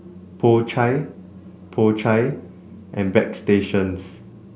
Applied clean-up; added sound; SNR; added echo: none; none; none; none.